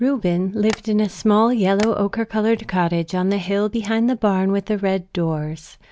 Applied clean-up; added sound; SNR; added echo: none; Tap; 19 dB; none.